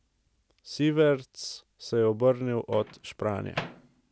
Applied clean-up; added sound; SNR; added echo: none; Microwave oven; 17 dB; none.